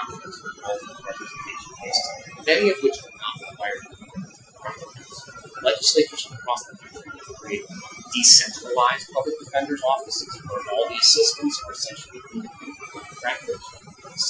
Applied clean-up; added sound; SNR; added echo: classical method Wiener filter.